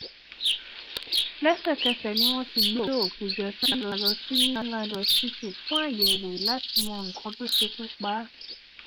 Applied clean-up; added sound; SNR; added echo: neural mask model Resemble Enhance denoiser.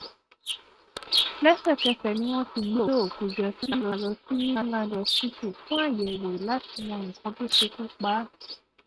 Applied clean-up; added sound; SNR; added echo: neural mask model RNNoise.